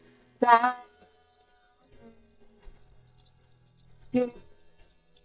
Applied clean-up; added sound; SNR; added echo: neural mask model DeepFilterNet 3.